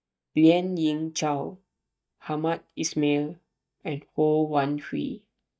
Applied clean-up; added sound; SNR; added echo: neural mask model DeepFilterNet 3.